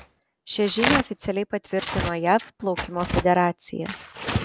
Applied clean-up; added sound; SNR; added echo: none; Tearing; 4 dB; none.